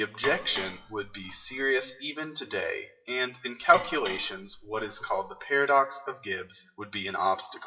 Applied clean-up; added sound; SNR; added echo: classical method WPE with log-MMSE.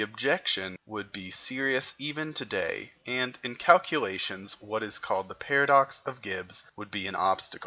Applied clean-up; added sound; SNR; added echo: none; none; none; none.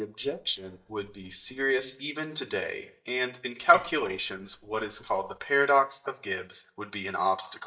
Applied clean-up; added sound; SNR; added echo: neural mask model DeepFilterNet 3.